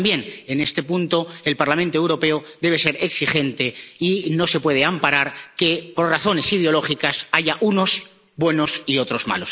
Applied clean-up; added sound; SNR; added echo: none; none; none; none.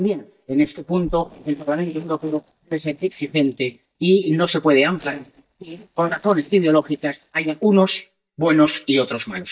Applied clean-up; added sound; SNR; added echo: neural mask model DeepFilterNet 3.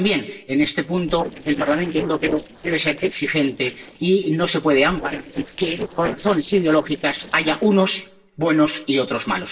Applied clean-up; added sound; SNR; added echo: neural separator model SepFormer DNS4.